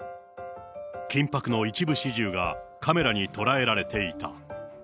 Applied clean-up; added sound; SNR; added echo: none; none; none; none.